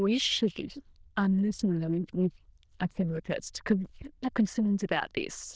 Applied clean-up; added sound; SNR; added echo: neural diffusion model UNIVERSE++.